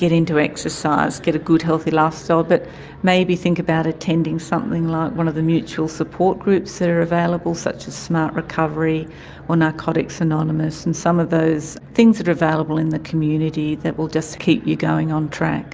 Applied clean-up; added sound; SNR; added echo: none; none; none; none.